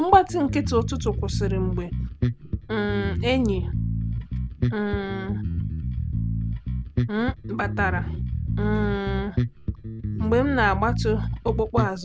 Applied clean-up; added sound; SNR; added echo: none; Bass guitar; 1 dB; none.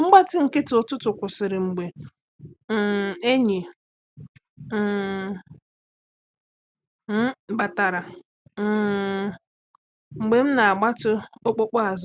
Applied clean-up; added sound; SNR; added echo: none; none; none; none.